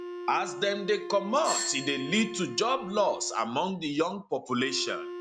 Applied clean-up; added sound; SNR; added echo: none; Wind instrument, woodwind instrument + Doorbell; 8 dB; none.